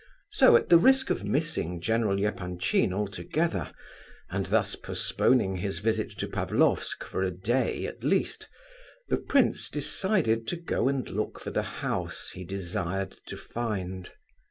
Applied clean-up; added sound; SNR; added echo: none; none; none; none.